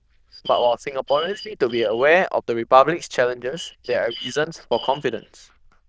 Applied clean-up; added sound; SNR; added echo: neural diffusion model UNIVERSE++.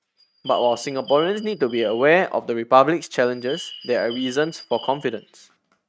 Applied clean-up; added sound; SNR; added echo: neural mask model RNNoise.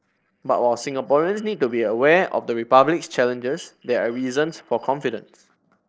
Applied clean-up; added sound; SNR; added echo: neural separator model SepFormer DNS4.